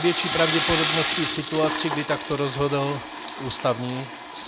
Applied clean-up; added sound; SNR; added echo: none; Toilet flush / Water; 1 dB; none.